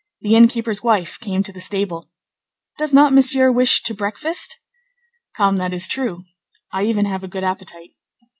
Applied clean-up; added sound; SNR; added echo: none; none; none; none.